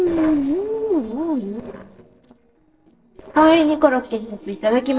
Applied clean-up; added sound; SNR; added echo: neural separator model SepFormer DNS4.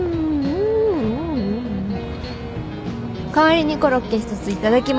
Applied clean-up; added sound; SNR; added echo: none; none; none; none.